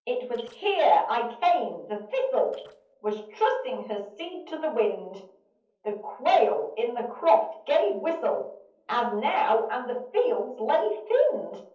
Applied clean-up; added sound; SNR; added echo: neural separator model SepFormer DNS4.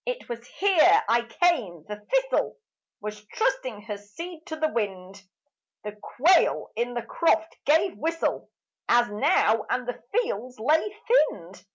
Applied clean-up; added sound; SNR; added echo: none; none; none; none.